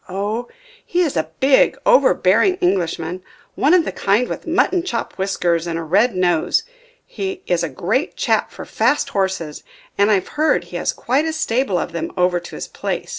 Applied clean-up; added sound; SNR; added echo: none; none; none; none.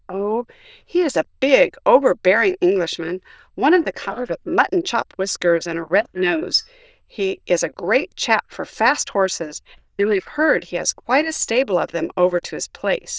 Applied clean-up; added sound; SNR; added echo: neural diffusion model UNIVERSE++.